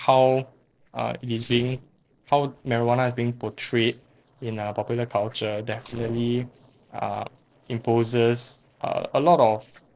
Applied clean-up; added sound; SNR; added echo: neural separator model SepFormer DNS4.